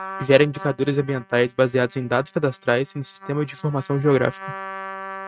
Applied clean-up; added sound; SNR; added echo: neural mask model RNNoise.